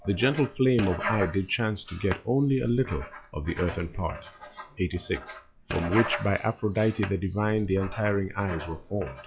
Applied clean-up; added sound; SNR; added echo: classical method log-MMSE.